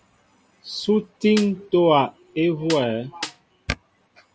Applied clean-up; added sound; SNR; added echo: none; Snare drum; 14 dB; none.